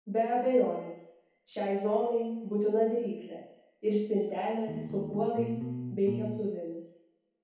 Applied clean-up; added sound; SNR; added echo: none; Bass guitar; 6 dB; reverberation time 2.0 s.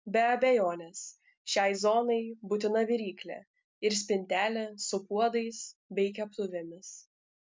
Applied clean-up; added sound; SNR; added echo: none; none; none; none.